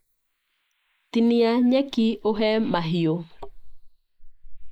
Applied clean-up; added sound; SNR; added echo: neural mask model Resemble Enhance denoiser.